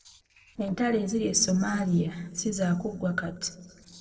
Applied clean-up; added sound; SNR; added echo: neural separator model SepFormer DNS4.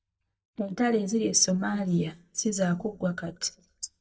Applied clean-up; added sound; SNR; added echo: neural mask model DeepFilterNet 3.